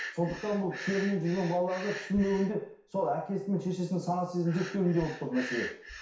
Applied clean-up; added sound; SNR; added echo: none; Breathing; 13 dB; reverberation time 0.6 s.